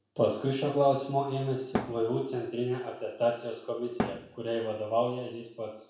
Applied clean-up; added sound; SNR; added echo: none; Thump, thud; 4 dB; reverberation time 0.6 s.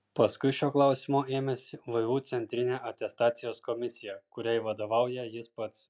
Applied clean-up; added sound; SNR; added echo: none; none; none; none.